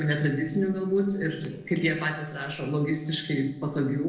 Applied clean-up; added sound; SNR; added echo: neural separator model SepFormer DNS4.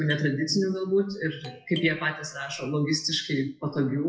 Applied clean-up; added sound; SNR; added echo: classical method WPE with log-MMSE.